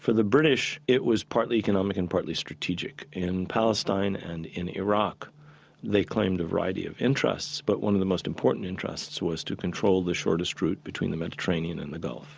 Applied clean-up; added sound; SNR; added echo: none; none; none; none.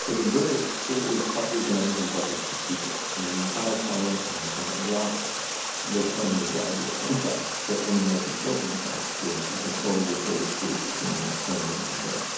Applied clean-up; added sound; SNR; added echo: none; Water; 2 dB; reverberation time 1.2 s.